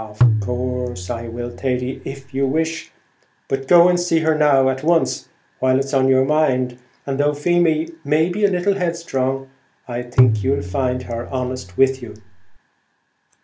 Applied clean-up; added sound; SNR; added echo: none; Tabla; 3 dB; none.